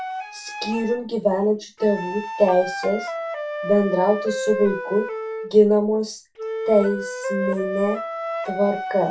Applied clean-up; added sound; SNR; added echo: none; Wind instrument, woodwind instrument; 7 dB; reverberation time 0.3 s.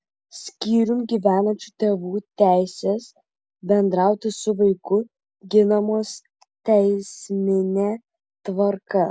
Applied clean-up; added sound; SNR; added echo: none; none; none; none.